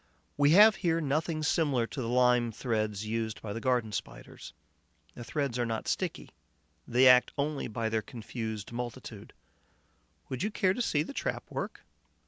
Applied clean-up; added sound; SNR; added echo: none; none; none; none.